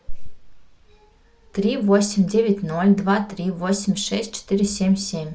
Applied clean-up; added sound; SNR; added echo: none; none; none; none.